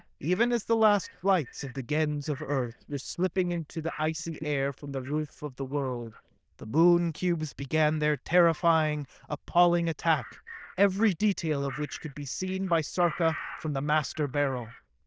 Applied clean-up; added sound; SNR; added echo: neural diffusion model UNIVERSE++.